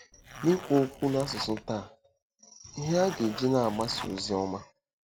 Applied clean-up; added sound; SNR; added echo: none; Zipper (clothing); 13 dB; none.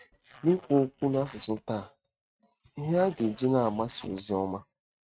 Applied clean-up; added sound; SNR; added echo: neural mask model RNNoise.